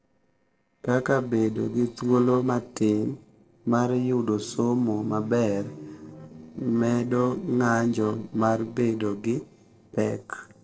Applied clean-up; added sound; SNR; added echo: neural separator model SepFormer DNS4.